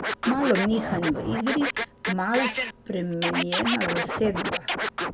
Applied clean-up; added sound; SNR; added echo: none; Scratching (performance technique); 2 dB; none.